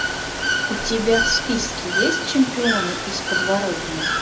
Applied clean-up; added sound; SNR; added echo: none; Water / Bird; 0 dB; reverberation time 0.2 s.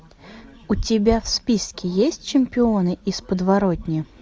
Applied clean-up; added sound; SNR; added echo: none; none; none; none.